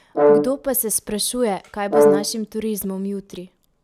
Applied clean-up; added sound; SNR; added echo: none; Brass instrument; -3 dB; none.